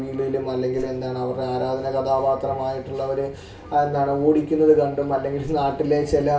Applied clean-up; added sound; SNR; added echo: none; Whoosh, swoosh, swish; 19 dB; reverberation time 0.4 s.